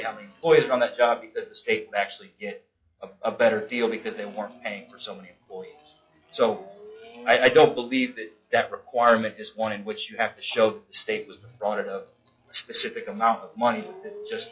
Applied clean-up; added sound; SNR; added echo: classical method log-MMSE.